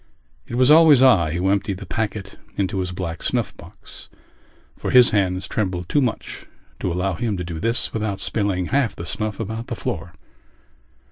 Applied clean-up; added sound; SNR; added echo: none; none; none; none.